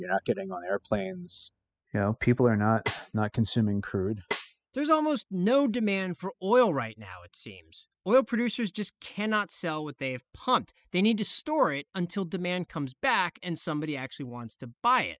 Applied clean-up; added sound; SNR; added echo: classical method spectral subtraction.